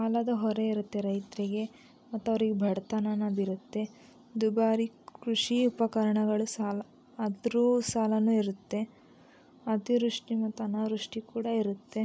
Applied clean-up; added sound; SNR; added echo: none; none; none; none.